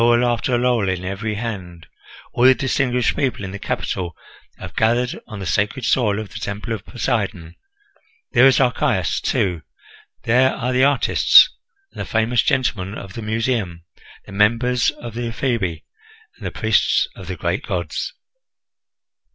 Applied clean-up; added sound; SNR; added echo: none; none; none; none.